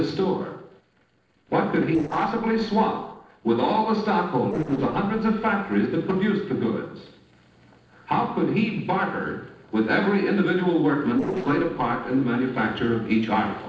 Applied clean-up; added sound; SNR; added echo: neural separator model SepFormer DNS4.